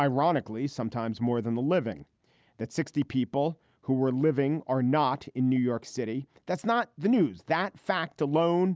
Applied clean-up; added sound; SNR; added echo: none; none; none; none.